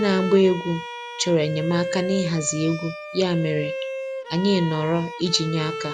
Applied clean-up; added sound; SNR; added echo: none; Bowed string instrument; 8 dB; none.